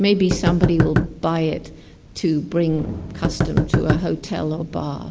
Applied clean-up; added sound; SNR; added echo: none; Knock; 2 dB; none.